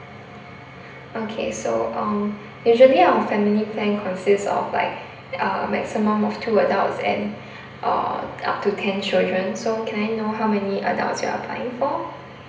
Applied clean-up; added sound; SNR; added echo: none; none; none; reverberation time 0.8 s.